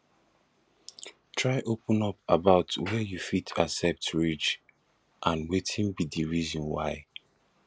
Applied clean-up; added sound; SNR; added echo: none; none; none; none.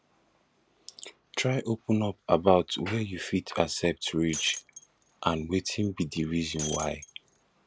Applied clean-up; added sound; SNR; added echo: none; Shatter; 10 dB; none.